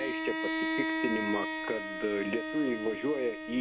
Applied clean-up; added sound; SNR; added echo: none; Bowed string instrument; 1 dB; none.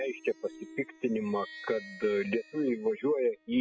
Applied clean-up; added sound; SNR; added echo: classical method spectral subtraction.